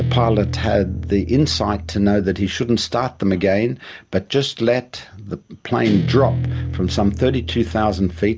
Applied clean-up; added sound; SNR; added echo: none; Guitar; 7 dB; none.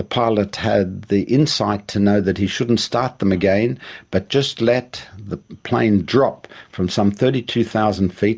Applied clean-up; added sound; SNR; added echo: none; none; none; none.